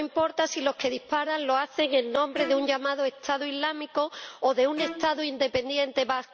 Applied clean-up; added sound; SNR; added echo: none; Bowed string instrument; 13 dB; none.